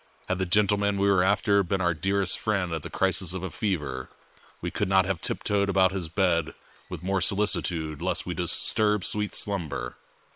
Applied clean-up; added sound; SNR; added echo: neural separator model SepFormer WHAM!.